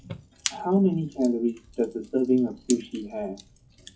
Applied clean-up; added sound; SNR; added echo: classical method WPE with log-MMSE.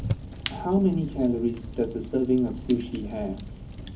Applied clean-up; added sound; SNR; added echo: none; Fire; 8 dB; reverberation time 0.3 s.